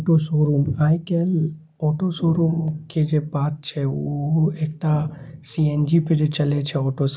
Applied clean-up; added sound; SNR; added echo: none; none; none; none.